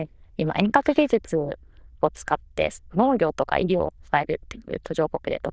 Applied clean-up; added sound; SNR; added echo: neural diffusion model UNIVERSE++.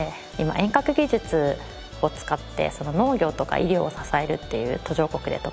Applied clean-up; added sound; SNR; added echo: none; none; none; none.